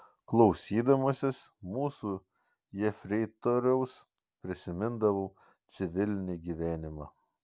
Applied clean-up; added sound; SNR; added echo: none; none; none; none.